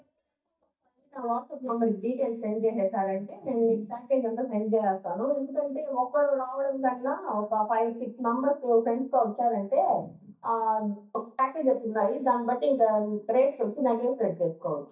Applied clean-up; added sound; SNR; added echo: neural mask model DeepFilterNet 3.